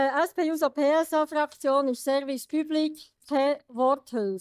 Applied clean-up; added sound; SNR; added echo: neural mask model DeepFilterNet 3.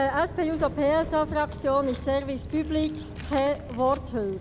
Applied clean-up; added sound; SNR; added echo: none; Walk, footsteps; 11 dB; none.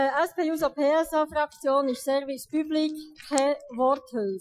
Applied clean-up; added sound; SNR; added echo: classical method Wiener filter.